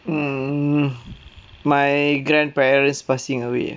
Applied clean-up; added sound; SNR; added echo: none; none; none; none.